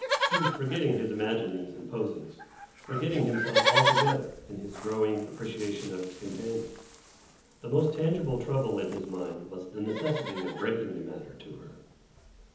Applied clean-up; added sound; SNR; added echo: none; Livestock, farm animals, working animals; 2 dB; reverberation time 1.3 s.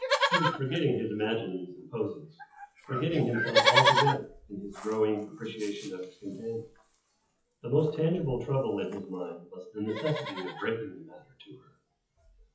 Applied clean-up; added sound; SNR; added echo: classical method WPE with log-MMSE.